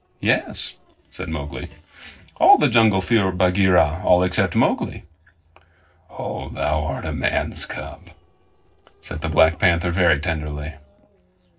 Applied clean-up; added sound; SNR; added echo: neural separator model SepFormer DNS4.